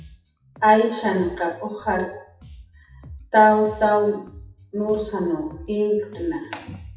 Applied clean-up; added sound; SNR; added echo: classical method WPE with log-MMSE.